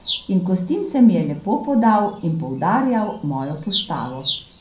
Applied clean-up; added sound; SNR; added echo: none; Bird vocalization, bird call, bird song; 13 dB; reverberation time 0.5 s.